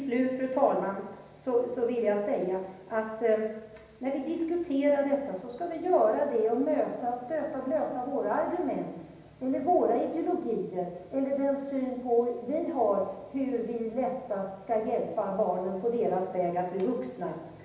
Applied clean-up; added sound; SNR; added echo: none; none; none; reverberation time 0.9 s.